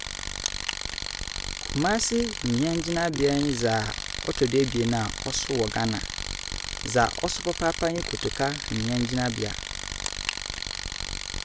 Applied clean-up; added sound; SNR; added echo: none; Tools; 5 dB; none.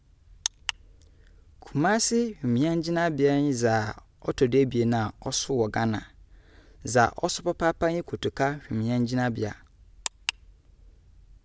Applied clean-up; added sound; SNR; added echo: none; none; none; none.